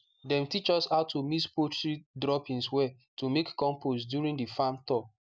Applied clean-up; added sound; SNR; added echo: none; none; none; none.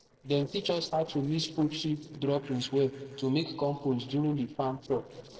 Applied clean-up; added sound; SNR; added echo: neural separator model SepFormer DNS4.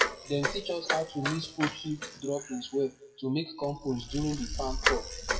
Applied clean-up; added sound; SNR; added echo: classical method WPE with log-MMSE.